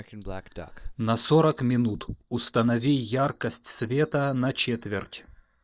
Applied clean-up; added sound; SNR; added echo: neural mask model DeepFilterNet 3.